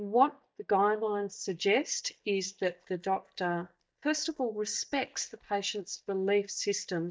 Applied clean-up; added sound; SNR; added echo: neural mask model DeepFilterNet 3.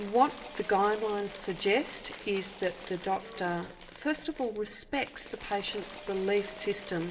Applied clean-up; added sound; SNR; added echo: none; Applause / Crowd / Cheering; 14 dB; reverberation time 2.6 s.